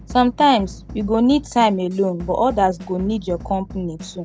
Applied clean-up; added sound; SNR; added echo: none; Drum / Drum kit; 16 dB; none.